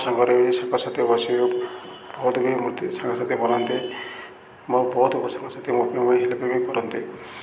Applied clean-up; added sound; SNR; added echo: none; none; none; none.